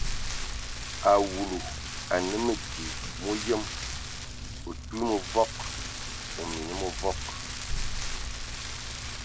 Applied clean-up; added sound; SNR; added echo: none; Rain; 2 dB; none.